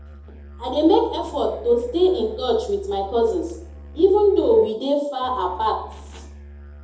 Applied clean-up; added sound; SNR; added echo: none; Musical instrument; 18 dB; reverberation time 0.7 s.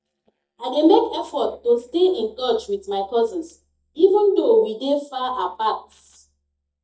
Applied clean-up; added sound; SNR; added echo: neural mask model DeepFilterNet 3.